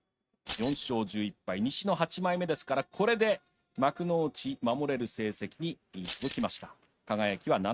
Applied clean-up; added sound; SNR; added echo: neural mask model RNNoise.